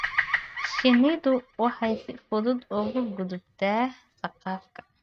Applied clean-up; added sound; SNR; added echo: neural mask model RNNoise.